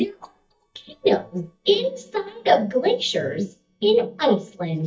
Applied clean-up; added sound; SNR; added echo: neural mask model DeepFilterNet 3.